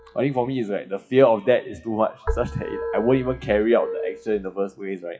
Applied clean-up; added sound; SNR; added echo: classical method WPE with log-MMSE.